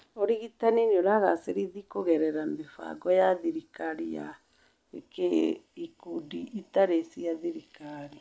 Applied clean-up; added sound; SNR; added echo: none; none; none; none.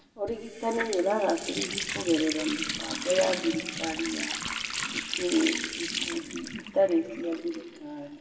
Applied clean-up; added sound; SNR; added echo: none; Water tap, faucet; 5 dB; reverberation time 1.0 s.